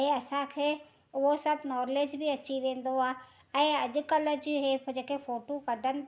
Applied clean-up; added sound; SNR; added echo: none; none; none; none.